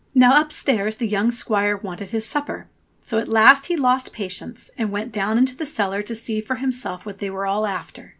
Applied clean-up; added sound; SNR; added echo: none; none; none; none.